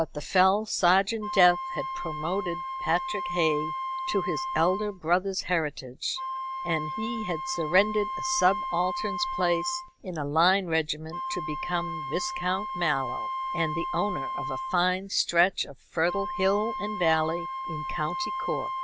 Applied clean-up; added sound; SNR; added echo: none; Wind instrument, woodwind instrument; 6 dB; none.